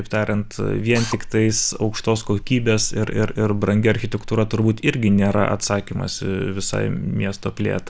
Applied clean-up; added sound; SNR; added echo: none; Drill; 13 dB; none.